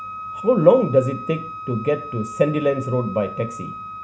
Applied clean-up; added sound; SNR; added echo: none; Wind instrument, woodwind instrument; 12 dB; none.